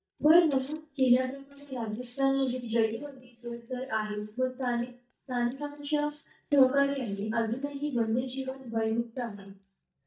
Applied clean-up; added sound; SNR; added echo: neural mask model DeepFilterNet 3.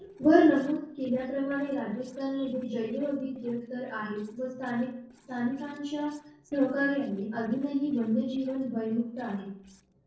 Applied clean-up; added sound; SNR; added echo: neural separator model SepFormer DNS4.